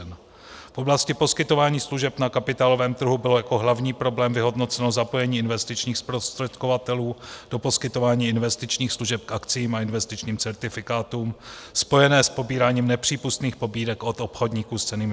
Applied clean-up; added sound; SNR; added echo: none; none; none; none.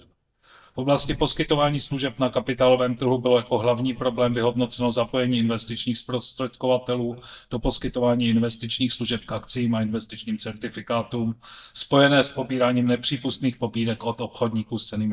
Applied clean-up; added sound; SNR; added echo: neural mask model DeepFilterNet 3.